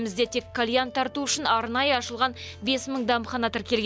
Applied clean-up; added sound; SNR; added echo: none; none; none; none.